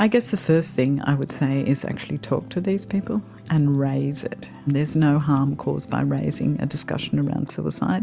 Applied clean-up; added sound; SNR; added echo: none; none; none; none.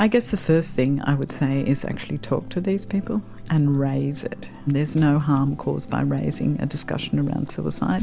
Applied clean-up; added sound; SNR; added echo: none; Engine / Car; 16 dB; none.